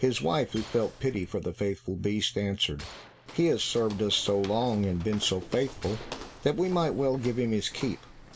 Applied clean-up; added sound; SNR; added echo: none; Walk, footsteps + Gunshot, gunfire; 17 dB; none.